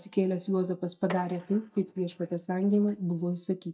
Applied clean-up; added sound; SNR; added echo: neural mask model DeepFilterNet 3.